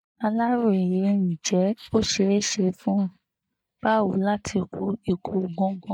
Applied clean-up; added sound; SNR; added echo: neural mask model DeepFilterNet 3.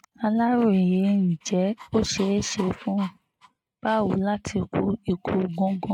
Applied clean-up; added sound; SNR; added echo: neural mask model RNNoise.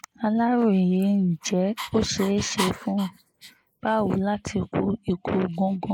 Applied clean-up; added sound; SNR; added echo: neural mask model Resemble Enhance denoiser.